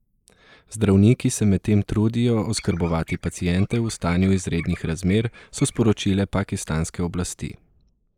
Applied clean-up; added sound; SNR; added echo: neural mask model Resemble Enhance denoiser.